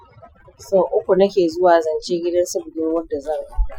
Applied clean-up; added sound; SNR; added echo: classical method Wiener filter.